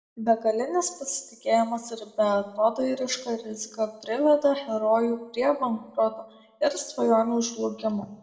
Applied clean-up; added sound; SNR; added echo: none; none; none; reverberation time 0.8 s.